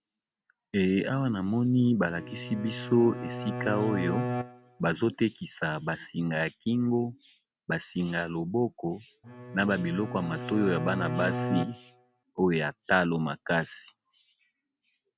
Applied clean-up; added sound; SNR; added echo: none; Bowed string instrument; 6 dB; none.